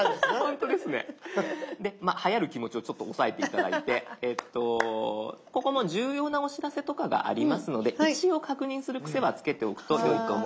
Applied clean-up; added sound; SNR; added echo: none; none; none; none.